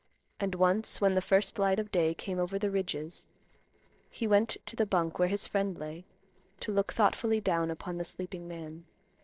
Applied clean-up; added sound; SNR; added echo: neural separator model SepFormer DNS4.